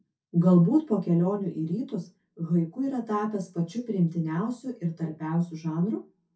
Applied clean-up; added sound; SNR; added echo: none; none; none; reverberation time 0.3 s.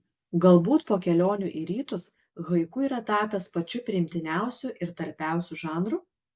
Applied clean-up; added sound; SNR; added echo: none; none; none; none.